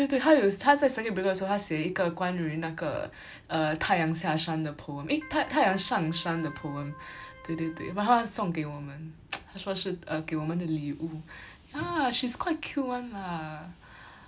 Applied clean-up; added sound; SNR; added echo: none; Organ; 18 dB; none.